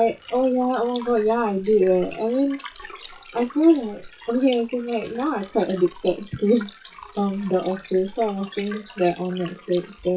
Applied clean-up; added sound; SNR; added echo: classical method WPE with log-MMSE.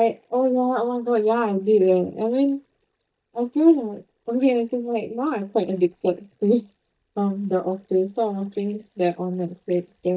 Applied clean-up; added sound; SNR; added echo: neural mask model DeepFilterNet 3.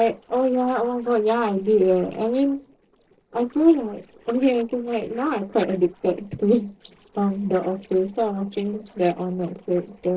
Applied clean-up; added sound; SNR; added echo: neural separator model SepFormer DNS4.